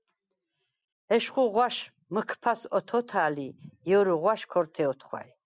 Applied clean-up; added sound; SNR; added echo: none; none; none; none.